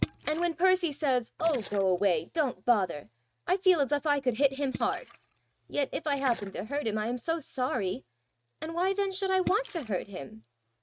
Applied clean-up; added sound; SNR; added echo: neural mask model RNNoise.